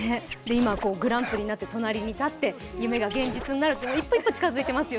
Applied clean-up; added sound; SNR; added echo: none; Scratching (performance technique); 11 dB; none.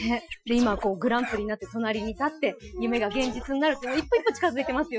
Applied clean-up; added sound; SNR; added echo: classical method Wiener filter.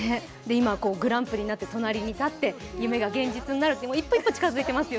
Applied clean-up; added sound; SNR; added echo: none; none; none; none.